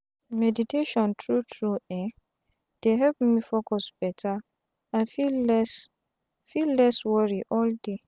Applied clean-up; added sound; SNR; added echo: none; none; none; none.